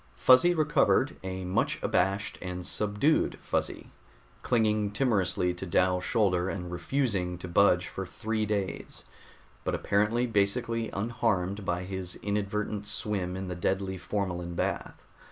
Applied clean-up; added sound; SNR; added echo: none; none; none; none.